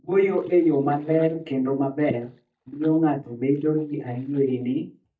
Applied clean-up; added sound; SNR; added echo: neural mask model DeepFilterNet 3.